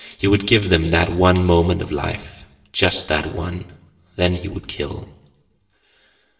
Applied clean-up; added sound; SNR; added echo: none; none; none; reverberation time 0.8 s.